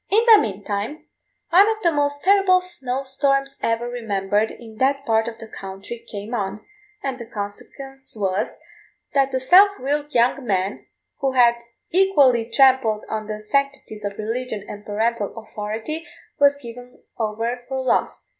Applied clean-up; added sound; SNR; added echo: none; none; none; none.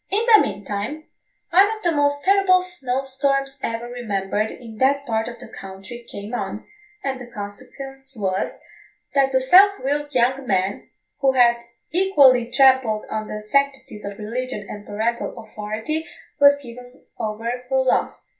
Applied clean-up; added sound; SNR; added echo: none; none; none; reverberation time 0.2 s.